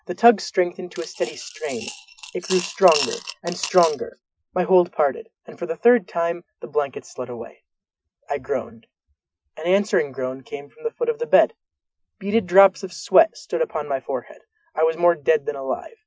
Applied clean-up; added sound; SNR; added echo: classical method Wiener filter.